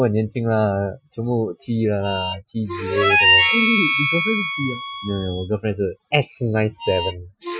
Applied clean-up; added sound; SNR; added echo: classical method Wiener filter.